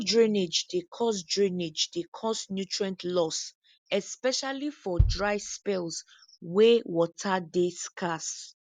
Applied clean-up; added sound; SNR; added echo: none; Bass drum; 3 dB; none.